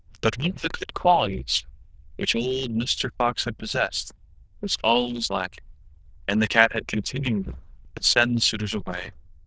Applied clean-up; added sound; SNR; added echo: neural diffusion model UNIVERSE++.